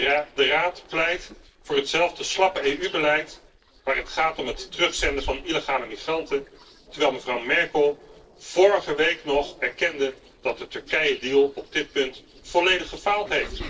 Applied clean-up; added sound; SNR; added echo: neural separator model SepFormer DNS4.